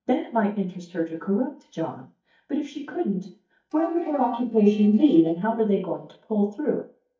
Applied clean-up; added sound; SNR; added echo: neural mask model DeepFilterNet 3.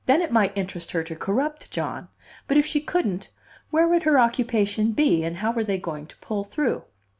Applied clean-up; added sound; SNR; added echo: none; none; none; none.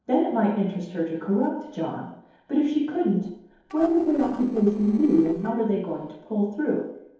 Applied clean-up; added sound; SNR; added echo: neural separator model SepFormer DNS4.